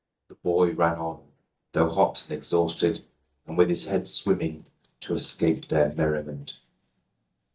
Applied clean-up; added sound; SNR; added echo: neural mask model DeepFilterNet 3.